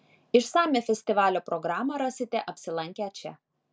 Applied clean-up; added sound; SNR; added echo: none; none; none; none.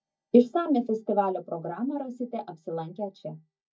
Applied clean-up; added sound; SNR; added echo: neural mask model DeepFilterNet 3.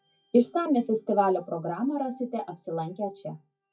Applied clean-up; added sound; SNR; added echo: classical method WPE with log-MMSE.